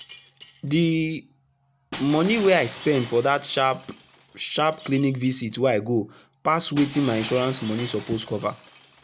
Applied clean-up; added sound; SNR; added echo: none; Shatter; 12 dB; none.